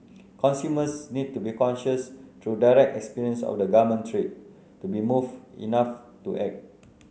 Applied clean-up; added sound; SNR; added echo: none; none; none; none.